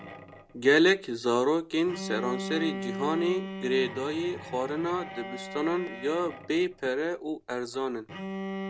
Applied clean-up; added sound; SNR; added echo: none; Bowed string instrument; 10 dB; none.